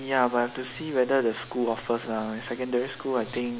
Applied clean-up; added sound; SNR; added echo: none; none; none; none.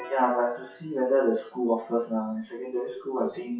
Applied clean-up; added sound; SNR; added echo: classical method WPE with log-MMSE.